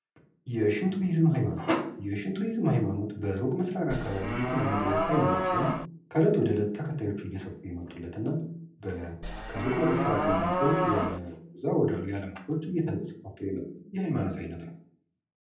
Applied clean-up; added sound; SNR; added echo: none; Livestock, farm animals, working animals; 0 dB; reverberation time 0.6 s.